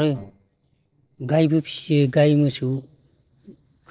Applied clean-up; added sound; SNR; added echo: neural separator model SepFormer DNS4.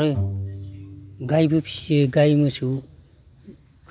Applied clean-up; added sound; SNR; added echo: none; Bowed string instrument; 11 dB; none.